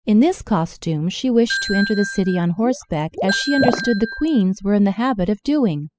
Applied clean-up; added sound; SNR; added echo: classical method spectral subtraction.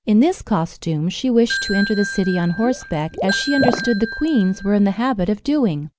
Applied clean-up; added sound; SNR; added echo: none; Water / Liquid + Ringtone / Bell; 8 dB; none.